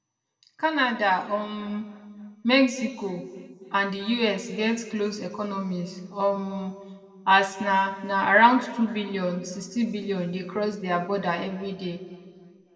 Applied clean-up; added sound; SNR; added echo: none; none; none; reverberation time 1.7 s.